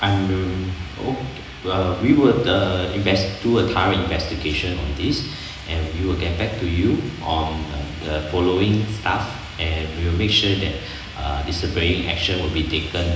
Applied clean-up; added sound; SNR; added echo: none; none; none; reverberation time 1.0 s.